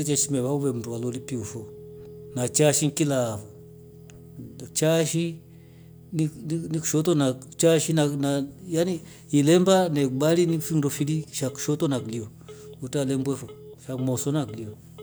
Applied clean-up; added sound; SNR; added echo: none; Guitar + Telephone; 19 dB; none.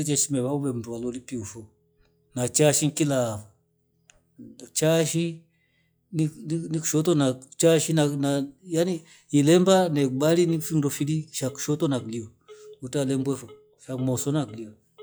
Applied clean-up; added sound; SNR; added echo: classical method log-MMSE.